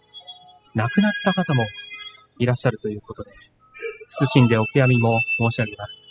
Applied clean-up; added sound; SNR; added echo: classical method spectral subtraction.